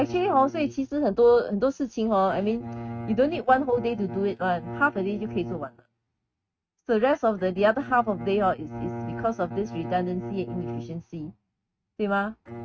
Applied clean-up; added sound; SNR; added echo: neural mask model RNNoise.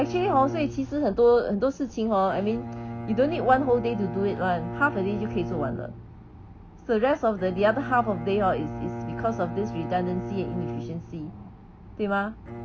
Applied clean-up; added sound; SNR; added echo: none; Bowed string instrument; 9 dB; none.